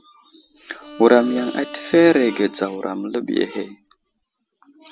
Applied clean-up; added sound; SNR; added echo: none; Bowed string instrument; 19 dB; none.